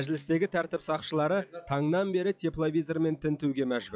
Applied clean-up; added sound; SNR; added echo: classical method log-MMSE.